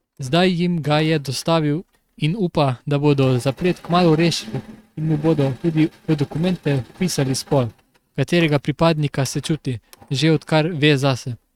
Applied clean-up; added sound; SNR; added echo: neural mask model RNNoise.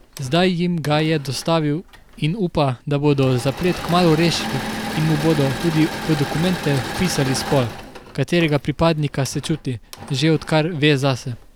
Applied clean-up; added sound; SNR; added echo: none; Engine / Mechanisms; 11 dB; none.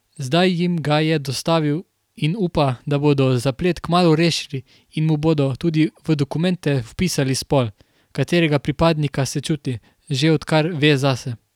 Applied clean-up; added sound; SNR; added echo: none; none; none; none.